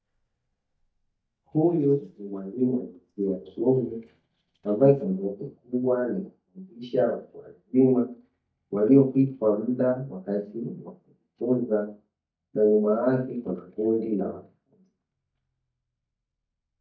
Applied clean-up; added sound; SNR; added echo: neural mask model DeepFilterNet 3.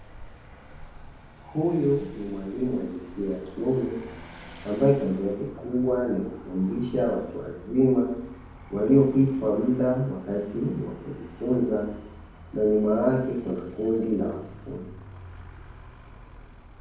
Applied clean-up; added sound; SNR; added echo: none; Vehicle; 18 dB; reverberation time 1.2 s.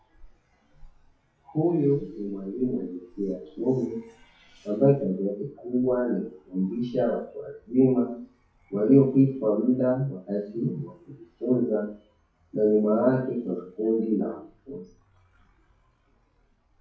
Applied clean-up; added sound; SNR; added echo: classical method WPE with log-MMSE.